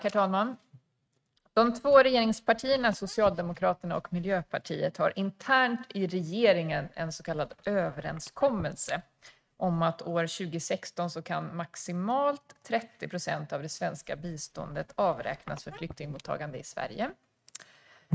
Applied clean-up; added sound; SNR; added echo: neural mask model RNNoise.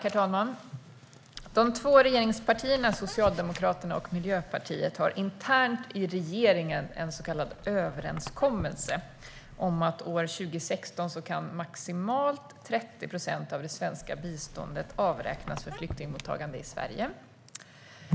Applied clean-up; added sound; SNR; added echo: none; Squeak; 15 dB; none.